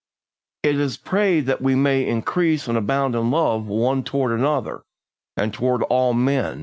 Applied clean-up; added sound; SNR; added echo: none; none; none; none.